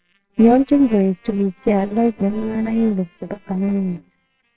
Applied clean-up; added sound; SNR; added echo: neural separator model SepFormer WHAMR!.